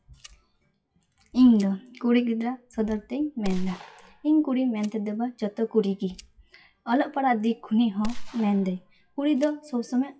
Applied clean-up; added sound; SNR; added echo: classical method WPE with log-MMSE.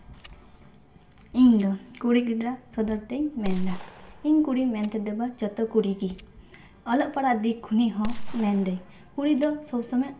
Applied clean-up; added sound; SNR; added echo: none; Gunshot, gunfire; 11 dB; reverberation time 0.5 s.